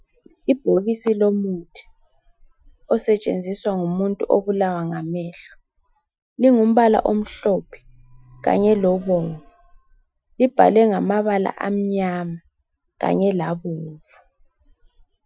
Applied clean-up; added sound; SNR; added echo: classical method Wiener filter.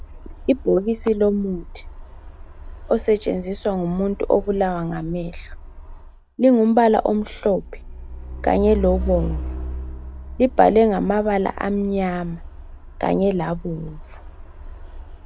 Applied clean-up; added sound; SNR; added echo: none; Truck; 11 dB; none.